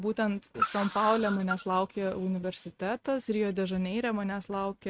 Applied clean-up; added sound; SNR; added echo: neural mask model RNNoise.